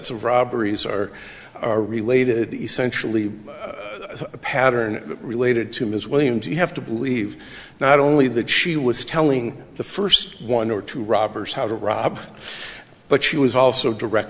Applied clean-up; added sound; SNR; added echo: none; none; none; none.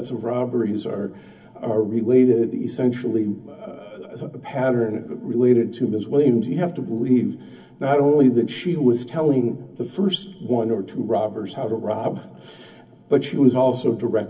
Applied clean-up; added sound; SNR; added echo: none; none; none; reverberation time 0.3 s.